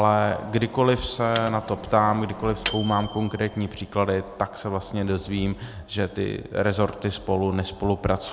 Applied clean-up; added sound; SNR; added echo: none; Microwave oven; 13 dB; none.